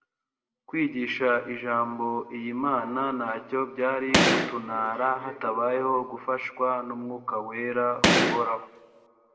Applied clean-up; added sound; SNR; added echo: none; Gunshot, gunfire; -3 dB; reverberation time 1.8 s.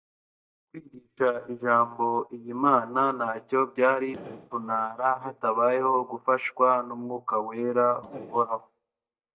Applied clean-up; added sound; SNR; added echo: neural mask model DeepFilterNet 3.